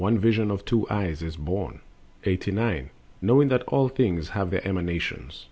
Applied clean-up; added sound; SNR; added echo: none; none; none; none.